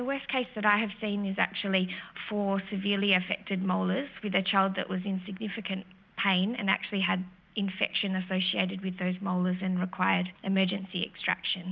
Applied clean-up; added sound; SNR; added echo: none; none; none; none.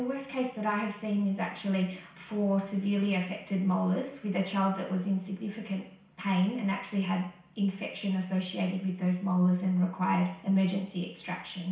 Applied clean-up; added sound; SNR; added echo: none; none; none; reverberation time 0.6 s.